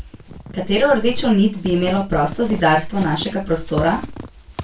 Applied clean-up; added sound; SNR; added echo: none; Squeak / Walk, footsteps; 15 dB; reverberation time 0.2 s.